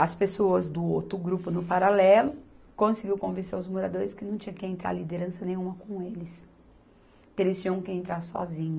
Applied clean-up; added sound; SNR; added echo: none; none; none; none.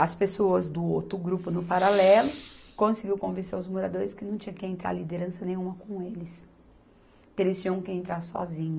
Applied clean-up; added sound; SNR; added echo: none; Respiratory sounds; 9 dB; none.